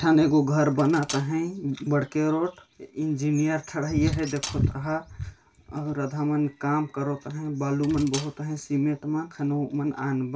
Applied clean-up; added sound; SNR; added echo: none; Cutlery, silverware; 16 dB; reverberation time 0.2 s.